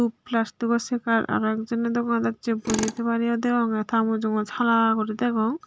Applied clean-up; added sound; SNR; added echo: none; Tools; 17 dB; none.